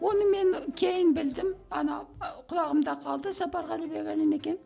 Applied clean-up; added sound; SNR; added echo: none; none; none; none.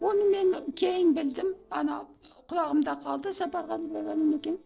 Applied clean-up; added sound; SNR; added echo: neural separator model SepFormer DNS4.